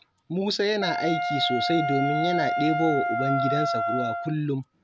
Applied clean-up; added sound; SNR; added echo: none; Wind instrument, woodwind instrument; 0 dB; none.